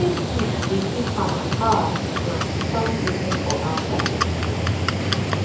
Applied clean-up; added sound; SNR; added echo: none; Livestock, farm animals, working animals; -4 dB; reverberation time 0.7 s.